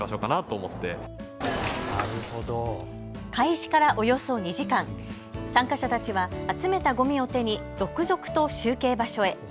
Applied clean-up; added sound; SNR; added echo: none; none; none; none.